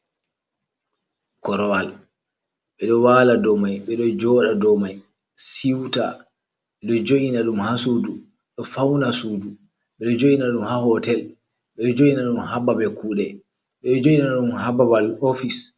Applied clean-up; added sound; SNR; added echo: none; none; none; none.